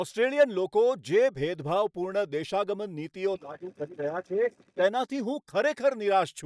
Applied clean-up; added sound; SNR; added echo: neural mask model DeepFilterNet 3.